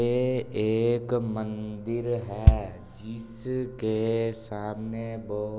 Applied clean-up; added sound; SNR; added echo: none; Bass drum; -2 dB; none.